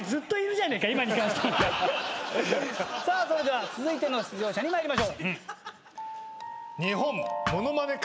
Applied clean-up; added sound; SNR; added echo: none; Thump, thud; 6 dB; none.